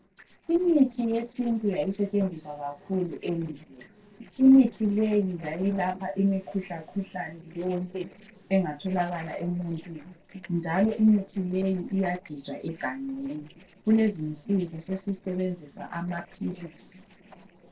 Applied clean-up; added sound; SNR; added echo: neural separator model SepFormer DNS4.